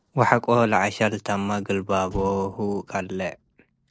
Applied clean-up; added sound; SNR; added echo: neural separator model SepFormer DNS4.